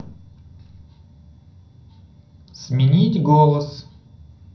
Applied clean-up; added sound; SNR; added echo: none; none; none; reverberation time 0.6 s.